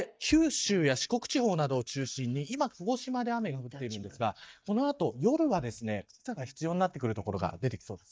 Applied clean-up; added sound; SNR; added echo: neural mask model DeepFilterNet 3.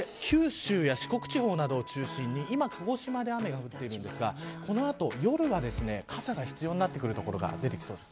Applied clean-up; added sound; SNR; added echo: none; Wind instrument, woodwind instrument; 17 dB; none.